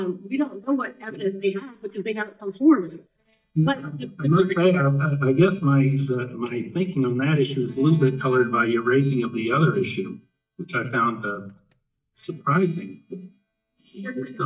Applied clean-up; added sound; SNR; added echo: neural mask model DeepFilterNet 3.